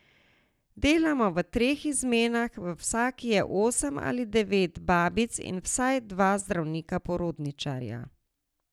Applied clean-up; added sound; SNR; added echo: none; none; none; none.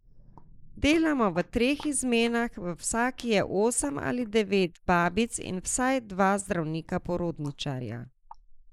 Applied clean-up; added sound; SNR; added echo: neural mask model Resemble Enhance denoiser.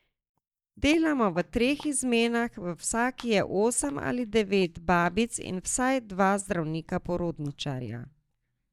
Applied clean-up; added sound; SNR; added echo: neural mask model DeepFilterNet 3.